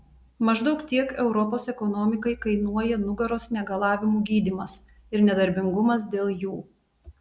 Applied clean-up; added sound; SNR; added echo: none; none; none; none.